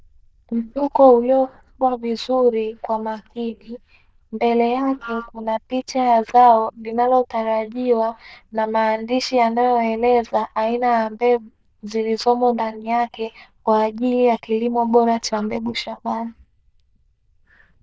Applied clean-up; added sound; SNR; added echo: neural diffusion model UNIVERSE++.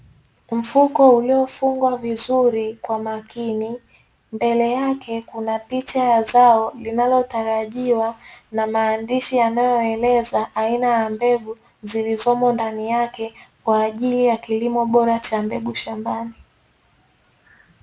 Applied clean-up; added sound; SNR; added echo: none; none; none; none.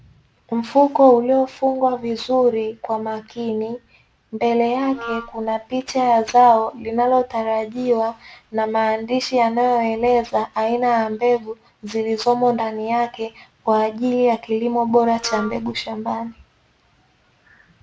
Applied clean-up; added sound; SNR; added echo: none; Wind instrument, woodwind instrument; 14 dB; none.